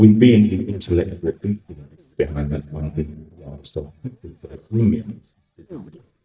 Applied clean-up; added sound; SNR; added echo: neural mask model DeepFilterNet 3.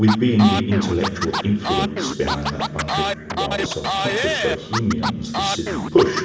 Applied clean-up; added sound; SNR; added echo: none; Scratching (performance technique); 4 dB; reverberation time 2.3 s.